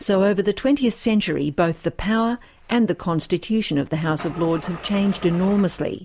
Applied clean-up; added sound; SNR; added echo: none; Engine starting / Car; 15 dB; none.